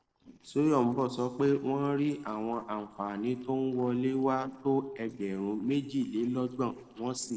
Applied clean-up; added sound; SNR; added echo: neural separator model SepFormer DNS4.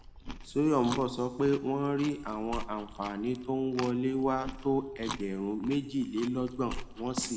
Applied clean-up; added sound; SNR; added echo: none; Chewing, mastication; 12 dB; reverberation time 1.1 s.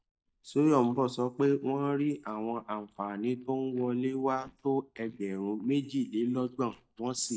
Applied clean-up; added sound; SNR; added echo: neural mask model DeepFilterNet 3.